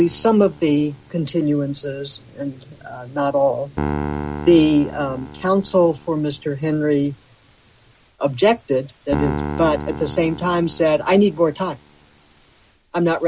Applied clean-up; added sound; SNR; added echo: none; Piano; 12 dB; none.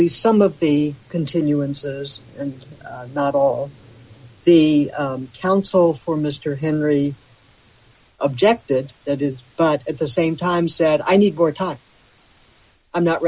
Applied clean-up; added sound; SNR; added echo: none; none; none; none.